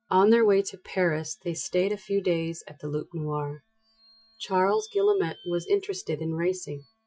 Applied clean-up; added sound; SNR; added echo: classical method Wiener filter.